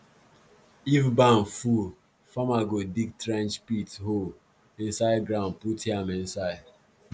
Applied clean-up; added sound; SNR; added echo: none; none; none; none.